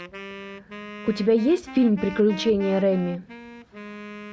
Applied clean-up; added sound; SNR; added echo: none; Wind instrument, woodwind instrument; 15 dB; none.